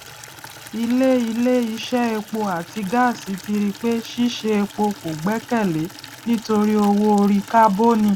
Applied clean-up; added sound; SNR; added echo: none; Water tap, faucet / Liquid; 19 dB; none.